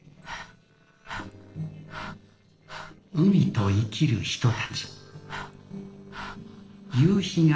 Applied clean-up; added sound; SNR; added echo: neural separator model SepFormer DNS4.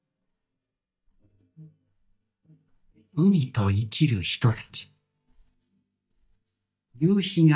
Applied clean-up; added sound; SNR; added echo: neural mask model DeepFilterNet 3.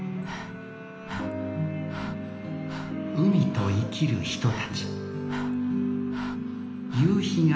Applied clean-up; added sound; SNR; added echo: none; Breathing; 17 dB; reverberation time 0.9 s.